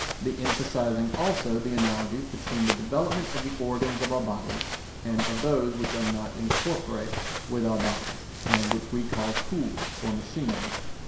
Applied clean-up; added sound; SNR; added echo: none; Walk, footsteps; 3 dB; reverberation time 0.7 s.